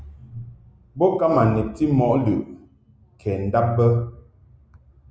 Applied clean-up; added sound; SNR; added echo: none; none; none; none.